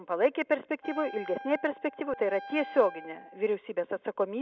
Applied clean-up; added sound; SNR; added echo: none; Wind instrument, woodwind instrument; 15 dB; none.